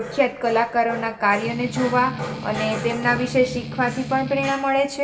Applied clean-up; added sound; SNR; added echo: none; Strum; 10 dB; reverberation time 0.8 s.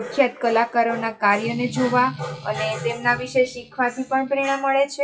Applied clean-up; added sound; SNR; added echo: classical method WPE with log-MMSE.